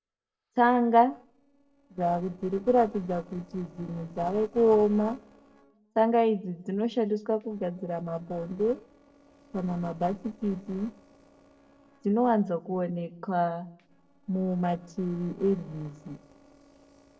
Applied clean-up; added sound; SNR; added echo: neural separator model SepFormer DNS4.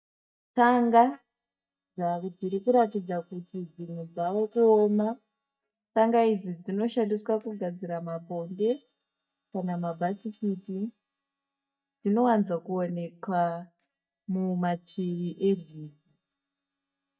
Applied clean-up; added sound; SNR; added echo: neural mask model DeepFilterNet 3.